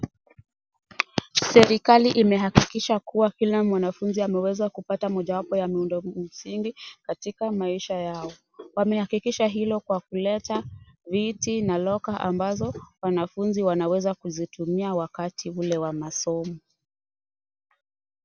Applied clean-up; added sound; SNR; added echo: none; none; none; none.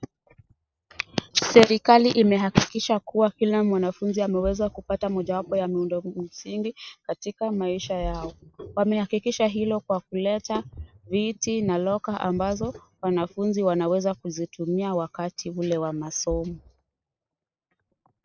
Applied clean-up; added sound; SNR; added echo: neural mask model RNNoise.